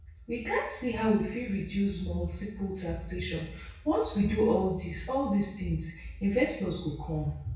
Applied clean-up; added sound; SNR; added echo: none; none; none; reverberation time 0.6 s.